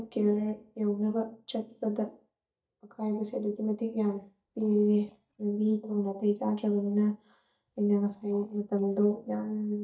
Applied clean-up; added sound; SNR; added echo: neural mask model DeepFilterNet 3.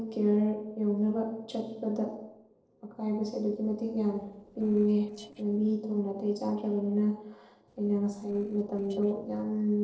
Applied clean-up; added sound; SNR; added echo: neural separator model SepFormer DNS4.